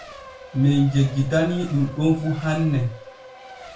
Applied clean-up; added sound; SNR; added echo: none; Race car, auto racing; 18 dB; reverberation time 0.3 s.